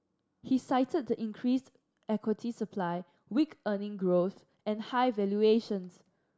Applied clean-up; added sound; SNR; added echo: none; none; none; none.